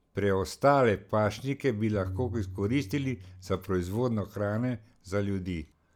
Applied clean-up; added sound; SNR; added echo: none; Tabla; 12 dB; none.